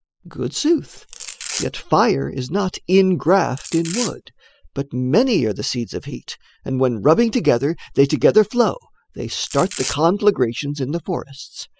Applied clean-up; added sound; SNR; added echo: classical method spectral subtraction.